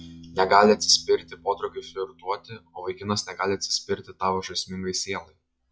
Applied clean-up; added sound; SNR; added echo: classical method log-MMSE.